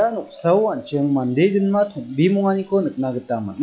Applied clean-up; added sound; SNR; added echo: classical method log-MMSE.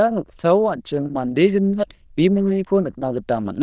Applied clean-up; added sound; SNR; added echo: neural diffusion model UNIVERSE++.